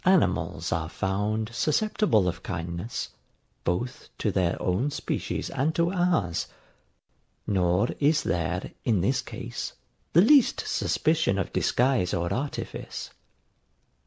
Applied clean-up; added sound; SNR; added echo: none; none; none; none.